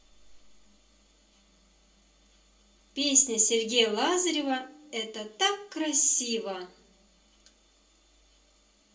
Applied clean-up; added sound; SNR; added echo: none; none; none; reverberation time 0.3 s.